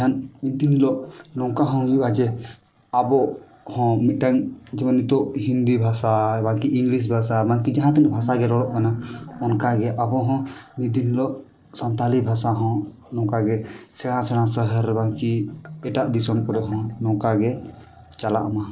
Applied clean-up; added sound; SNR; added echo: neural separator model SepFormer DNS4.